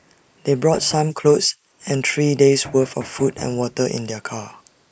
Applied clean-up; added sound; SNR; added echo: neural mask model Resemble Enhance denoiser.